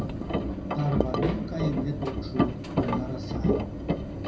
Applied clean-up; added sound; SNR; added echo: none; Engine; -4 dB; reverberation time 0.4 s.